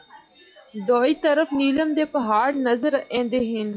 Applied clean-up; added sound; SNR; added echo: classical method log-MMSE.